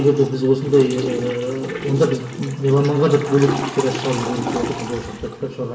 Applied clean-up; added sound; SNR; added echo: none; Toilet flush / Water; 9 dB; reverberation time 1.8 s.